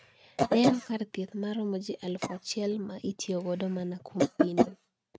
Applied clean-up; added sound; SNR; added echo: neural mask model RNNoise.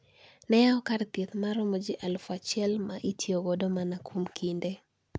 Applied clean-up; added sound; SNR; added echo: none; none; none; none.